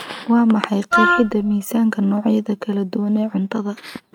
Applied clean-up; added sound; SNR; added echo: neural mask model RNNoise.